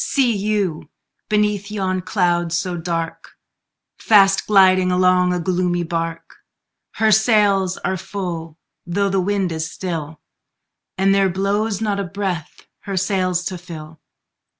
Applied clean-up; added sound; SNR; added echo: none; none; none; none.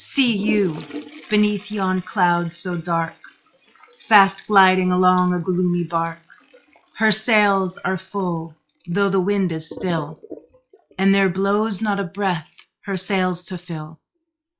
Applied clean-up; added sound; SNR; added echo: classical method log-MMSE.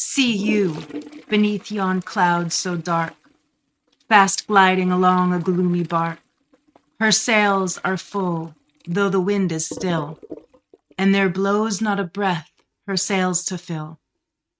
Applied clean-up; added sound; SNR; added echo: neural mask model RNNoise.